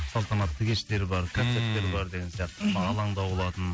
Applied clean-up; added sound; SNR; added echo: none; none; none; none.